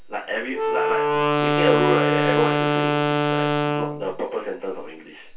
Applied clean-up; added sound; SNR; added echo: none; Wind instrument, woodwind instrument; -4 dB; reverberation time 0.2 s.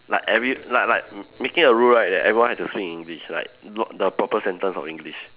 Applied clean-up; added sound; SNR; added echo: none; none; none; none.